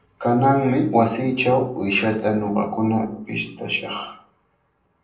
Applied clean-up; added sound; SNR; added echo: neural separator model SepFormer DNS4.